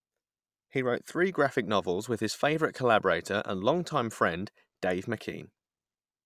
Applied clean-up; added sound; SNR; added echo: none; none; none; none.